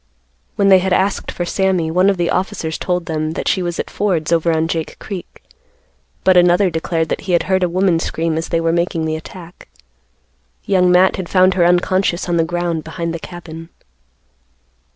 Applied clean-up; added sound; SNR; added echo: none; none; none; none.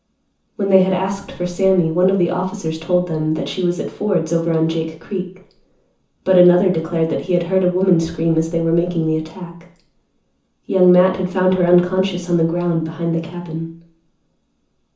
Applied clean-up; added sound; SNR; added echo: none; none; none; reverberation time 0.9 s.